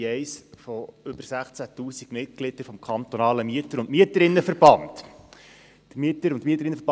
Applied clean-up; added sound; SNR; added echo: none; none; none; none.